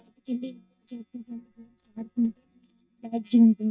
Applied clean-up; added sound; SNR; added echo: neural mask model DeepFilterNet 3.